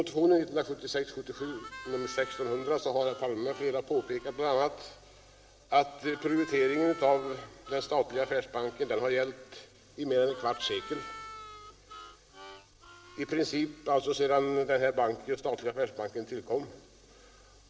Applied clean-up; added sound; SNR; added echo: none; Harmonica; 16 dB; reverberation time 2.2 s.